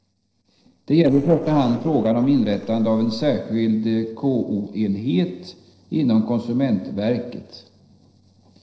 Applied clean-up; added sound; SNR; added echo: neural separator model SepFormer DNS4.